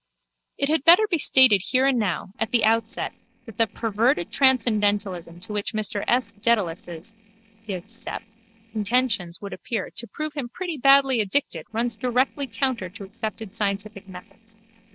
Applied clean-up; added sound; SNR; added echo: neural separator model SepFormer DNS4.